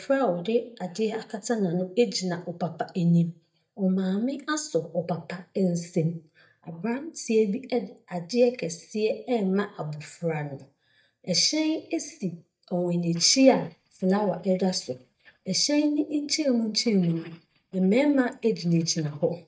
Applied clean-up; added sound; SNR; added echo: neural mask model DeepFilterNet 3.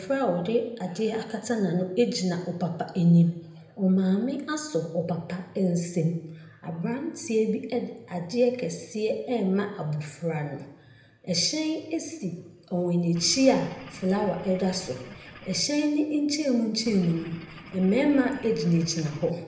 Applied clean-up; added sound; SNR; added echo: none; Engine / Boat, Water vehicle; 18 dB; reverberation time 0.8 s.